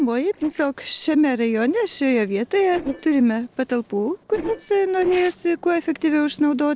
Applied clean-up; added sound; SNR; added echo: neural separator model SepFormer DNS4.